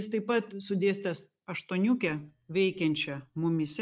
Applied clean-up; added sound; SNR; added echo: neural mask model DeepFilterNet 3.